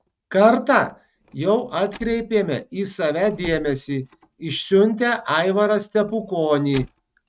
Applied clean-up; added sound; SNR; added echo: neural mask model RNNoise.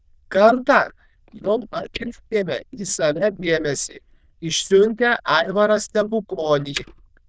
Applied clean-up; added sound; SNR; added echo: neural diffusion model UNIVERSE++.